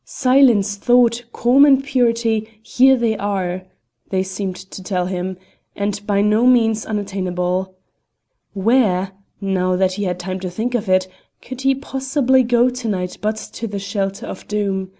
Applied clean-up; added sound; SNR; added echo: none; none; none; none.